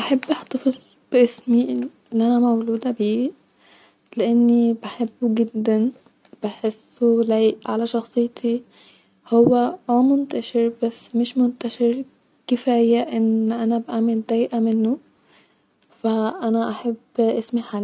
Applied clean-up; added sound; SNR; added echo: none; none; none; none.